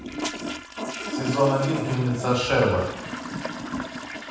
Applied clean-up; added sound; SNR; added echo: none; Toilet flush; 6 dB; reverberation time 1.0 s.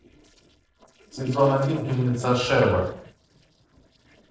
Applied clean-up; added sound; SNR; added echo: neural separator model SepFormer DNS4.